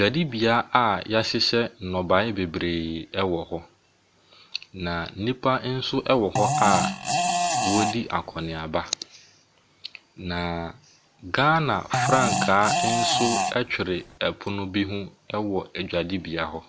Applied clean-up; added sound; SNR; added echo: none; Fart; 0 dB; none.